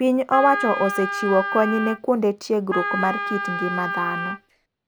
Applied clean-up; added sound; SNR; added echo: none; Wind instrument, woodwind instrument; 5 dB; none.